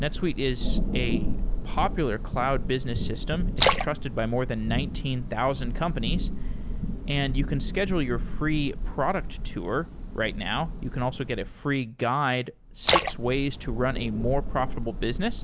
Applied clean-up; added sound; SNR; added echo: none; Splash, splatter + Thunder / Rain; -1 dB; none.